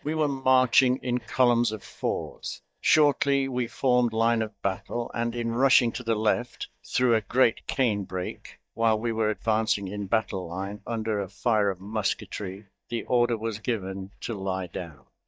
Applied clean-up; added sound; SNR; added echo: neural mask model DeepFilterNet 3.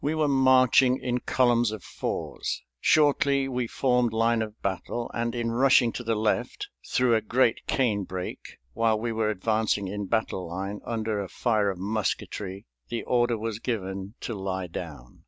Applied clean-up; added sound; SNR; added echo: none; none; none; none.